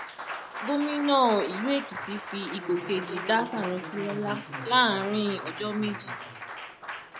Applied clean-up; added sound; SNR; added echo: none; Applause; 9 dB; none.